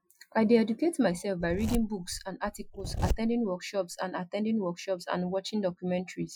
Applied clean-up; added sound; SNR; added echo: classical method Wiener filter.